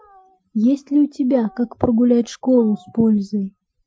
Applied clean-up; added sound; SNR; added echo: classical method Wiener filter.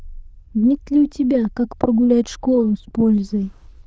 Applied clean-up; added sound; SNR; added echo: neural diffusion model UNIVERSE++.